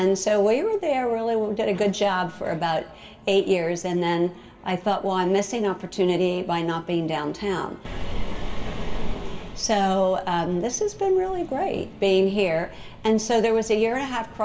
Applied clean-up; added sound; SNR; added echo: none; none; none; reverberation time 0.7 s.